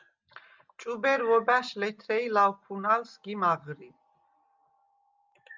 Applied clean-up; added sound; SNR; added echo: none; none; none; none.